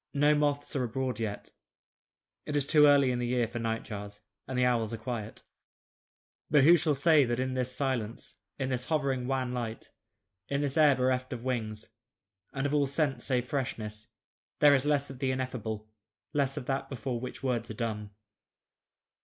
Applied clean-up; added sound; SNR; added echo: neural mask model Resemble Enhance denoiser.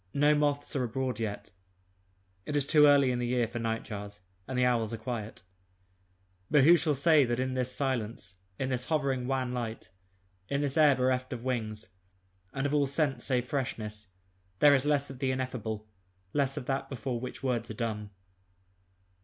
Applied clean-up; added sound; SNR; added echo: none; none; none; none.